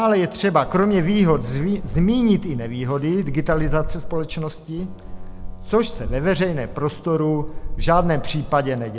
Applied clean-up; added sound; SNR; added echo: none; Boat, Water vehicle; 7 dB; none.